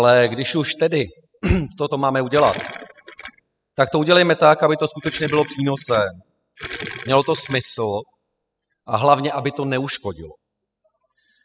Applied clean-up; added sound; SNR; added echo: classical method spectral subtraction.